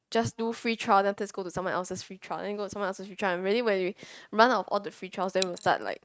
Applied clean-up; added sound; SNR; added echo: neural mask model RNNoise.